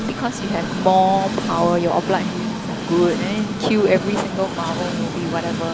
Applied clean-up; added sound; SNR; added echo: none; Train; 5 dB; none.